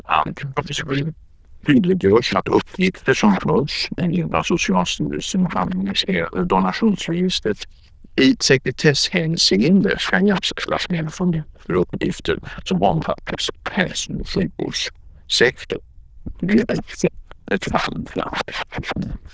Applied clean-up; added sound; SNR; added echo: neural diffusion model UNIVERSE++.